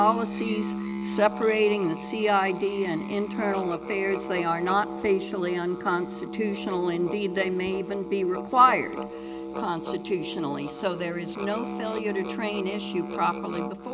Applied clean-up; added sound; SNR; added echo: none; Musical instrument; 7 dB; none.